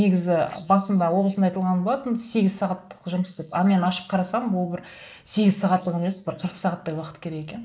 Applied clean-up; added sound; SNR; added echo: neural mask model Resemble Enhance denoiser.